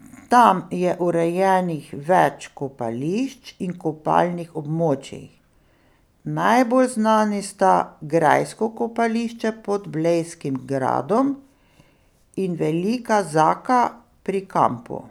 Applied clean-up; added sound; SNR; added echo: none; none; none; none.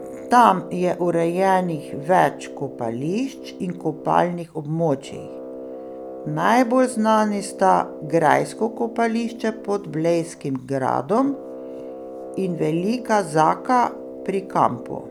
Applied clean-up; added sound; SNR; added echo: none; Brass instrument; 14 dB; none.